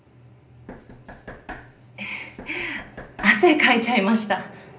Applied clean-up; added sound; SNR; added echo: none; Knock; 18 dB; reverberation time 0.5 s.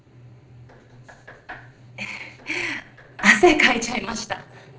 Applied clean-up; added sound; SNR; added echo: neural separator model SepFormer DNS4.